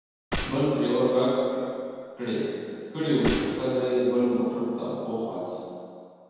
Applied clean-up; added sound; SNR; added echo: none; Gunshot, gunfire; 11 dB; reverberation time 2.1 s.